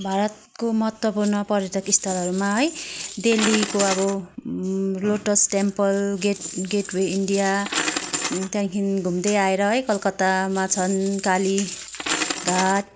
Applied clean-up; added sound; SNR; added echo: none; Coin (dropping); 9 dB; none.